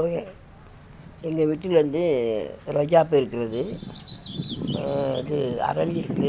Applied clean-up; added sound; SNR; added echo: none; Bird vocalization, bird call, bird song; 11 dB; none.